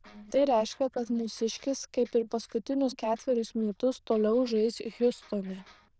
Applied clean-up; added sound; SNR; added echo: neural diffusion model UNIVERSE++.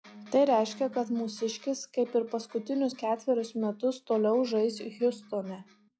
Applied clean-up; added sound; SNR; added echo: classical method log-MMSE.